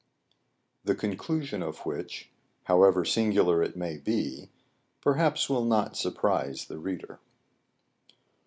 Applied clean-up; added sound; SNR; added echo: none; none; none; none.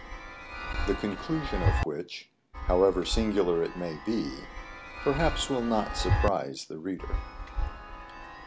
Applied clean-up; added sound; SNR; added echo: none; Chime; 2 dB; none.